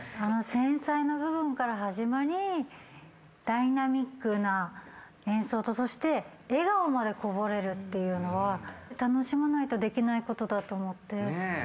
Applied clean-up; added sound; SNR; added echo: none; none; none; none.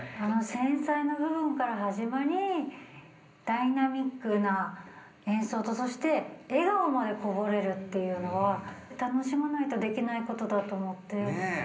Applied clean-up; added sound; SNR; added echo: none; none; none; reverberation time 0.5 s.